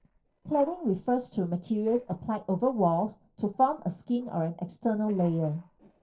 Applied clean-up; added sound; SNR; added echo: neural separator model SepFormer DNS4.